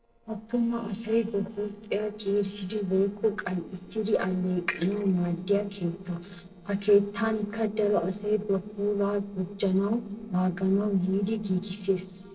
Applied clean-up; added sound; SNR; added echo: neural separator model SepFormer DNS4.